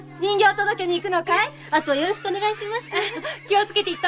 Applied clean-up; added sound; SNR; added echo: none; none; none; none.